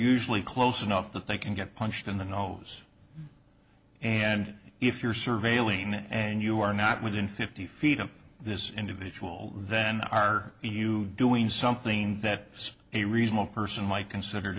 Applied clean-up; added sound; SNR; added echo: none; none; none; none.